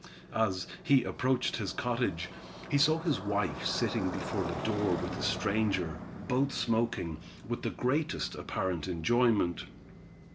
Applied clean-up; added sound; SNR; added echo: none; Motorcycle; 11 dB; none.